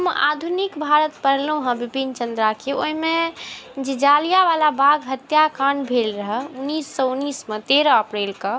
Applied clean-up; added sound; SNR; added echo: none; none; none; none.